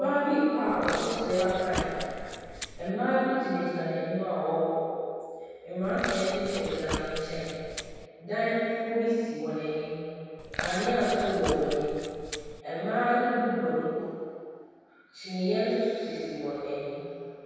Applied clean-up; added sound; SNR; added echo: none; Chewing, mastication; 8 dB; reverberation time 2.2 s.